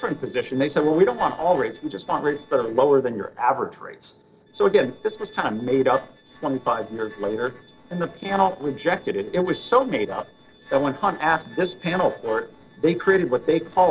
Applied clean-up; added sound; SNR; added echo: neural separator model SepFormer DNS4.